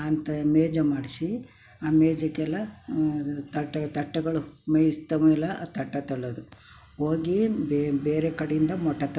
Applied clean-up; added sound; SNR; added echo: none; none; none; none.